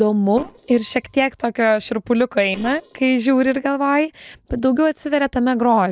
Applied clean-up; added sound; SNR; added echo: neural separator model SepFormer DNS4.